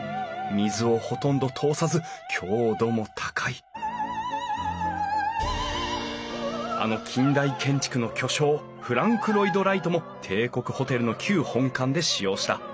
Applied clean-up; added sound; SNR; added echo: none; none; none; none.